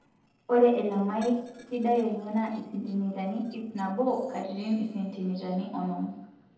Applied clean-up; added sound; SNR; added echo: neural separator model SepFormer DNS4.